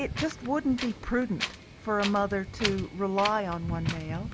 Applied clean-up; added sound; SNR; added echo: none; Wind; 7 dB; none.